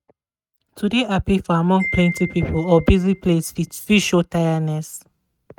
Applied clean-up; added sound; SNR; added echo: neural mask model RNNoise.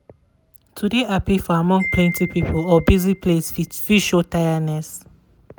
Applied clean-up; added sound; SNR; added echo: none; Wind chime; 17 dB; none.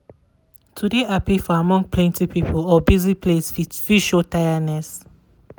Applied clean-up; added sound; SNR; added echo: none; none; none; none.